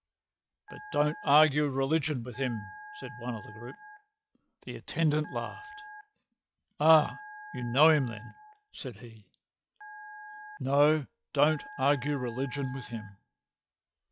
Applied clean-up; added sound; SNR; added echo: classical method log-MMSE.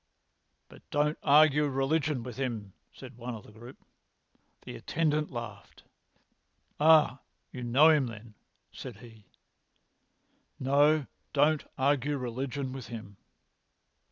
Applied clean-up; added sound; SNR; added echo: none; none; none; none.